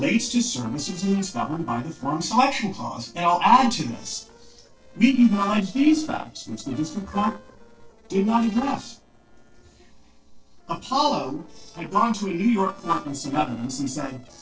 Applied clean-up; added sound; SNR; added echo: neural separator model SepFormer DNS4.